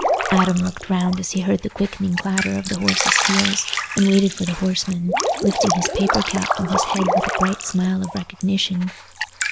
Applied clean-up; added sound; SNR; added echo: none; Drip; 2 dB; none.